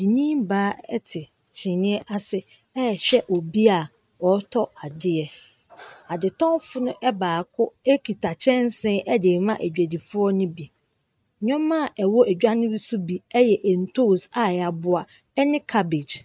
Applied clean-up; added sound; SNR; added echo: neural mask model RNNoise.